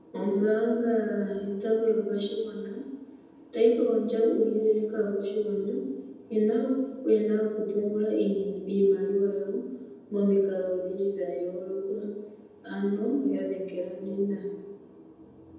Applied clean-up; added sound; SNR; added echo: none; none; none; reverberation time 1.1 s.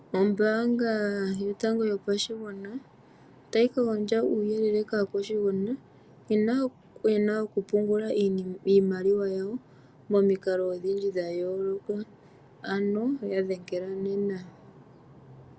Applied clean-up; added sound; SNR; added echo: none; none; none; none.